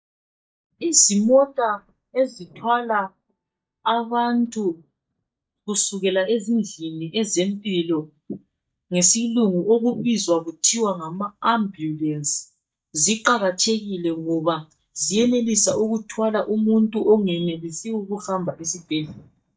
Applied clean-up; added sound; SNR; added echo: neural mask model DeepFilterNet 3.